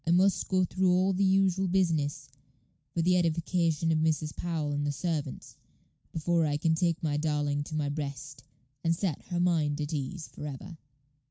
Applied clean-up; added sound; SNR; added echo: none; none; none; none.